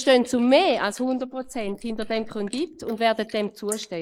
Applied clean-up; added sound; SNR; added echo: neural mask model Resemble Enhance denoiser.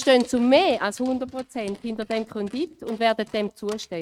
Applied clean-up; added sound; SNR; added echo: neural mask model RNNoise.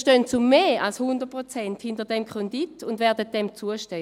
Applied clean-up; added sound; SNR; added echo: none; none; none; none.